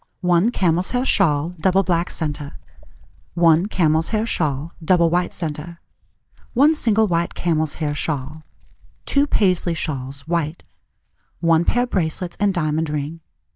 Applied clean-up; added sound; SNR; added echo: neural mask model DeepFilterNet 3.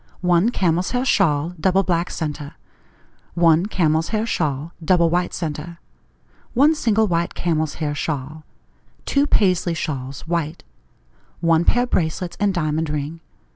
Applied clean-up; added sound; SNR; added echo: none; none; none; none.